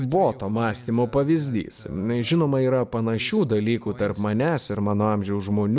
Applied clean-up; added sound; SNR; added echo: none; none; none; none.